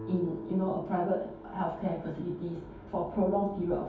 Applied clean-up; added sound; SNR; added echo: none; Guitar; 15 dB; reverberation time 0.6 s.